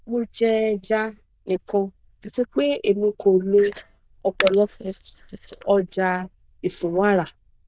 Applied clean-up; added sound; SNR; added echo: neural diffusion model UNIVERSE++.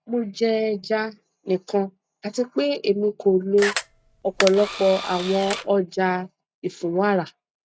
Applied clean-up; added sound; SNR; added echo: none; Camera; 7 dB; none.